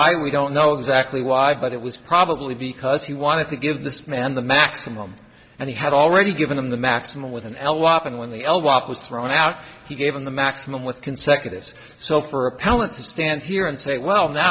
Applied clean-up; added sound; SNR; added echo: none; none; none; none.